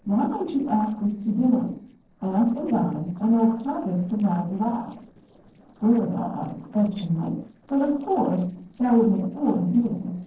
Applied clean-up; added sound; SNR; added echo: neural separator model SepFormer DNS4.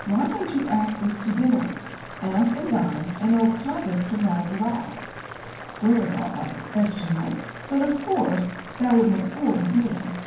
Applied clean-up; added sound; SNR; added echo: none; Boiling; 14 dB; reverberation time 0.9 s.